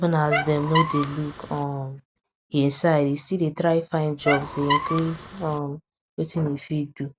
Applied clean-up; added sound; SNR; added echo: none; Squeak; 3 dB; none.